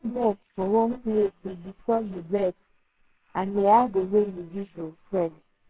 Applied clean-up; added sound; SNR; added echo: neural separator model SepFormer WHAMR!.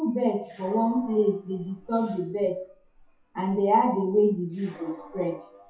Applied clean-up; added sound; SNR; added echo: classical method WPE with log-MMSE.